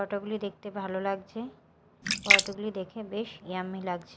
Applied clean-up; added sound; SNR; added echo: none; Splash, splatter; -5 dB; none.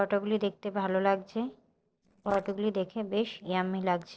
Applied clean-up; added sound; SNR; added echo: neural separator model SepFormer DNS4.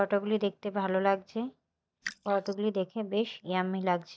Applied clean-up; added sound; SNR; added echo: neural mask model DeepFilterNet 3.